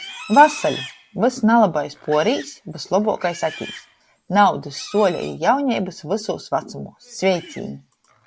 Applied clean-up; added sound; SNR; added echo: none; Livestock, farm animals, working animals; 19 dB; none.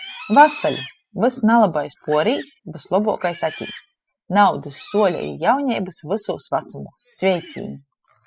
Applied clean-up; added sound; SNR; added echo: classical method spectral subtraction.